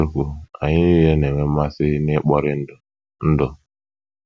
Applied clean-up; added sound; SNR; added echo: none; none; none; none.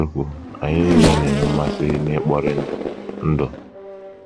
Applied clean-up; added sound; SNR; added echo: none; Race car, auto racing / Accelerating, revving, vroom; 2 dB; none.